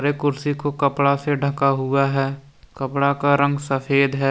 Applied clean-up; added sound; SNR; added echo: none; none; none; none.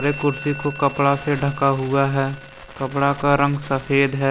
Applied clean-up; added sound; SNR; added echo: none; Crackle + Musical instrument; 16 dB; none.